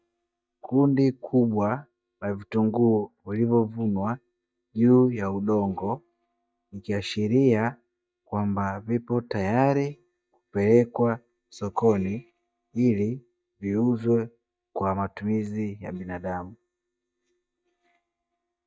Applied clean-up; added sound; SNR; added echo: neural mask model DeepFilterNet 3.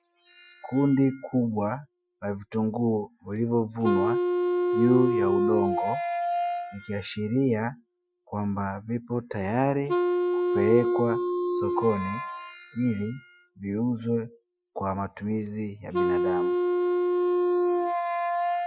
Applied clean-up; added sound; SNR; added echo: classical method Wiener filter.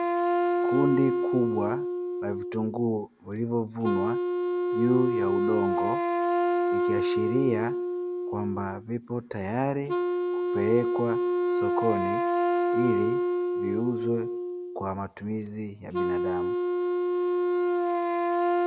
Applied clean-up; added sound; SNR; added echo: none; Wind instrument, woodwind instrument; -4 dB; none.